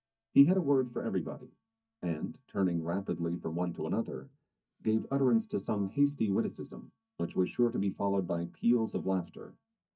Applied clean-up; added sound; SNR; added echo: neural mask model DeepFilterNet 3.